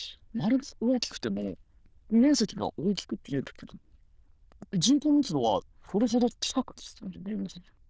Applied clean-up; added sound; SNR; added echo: neural diffusion model UNIVERSE++.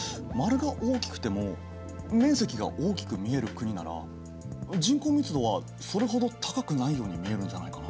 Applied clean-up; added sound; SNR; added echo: none; Thunder / Rain; 20 dB; none.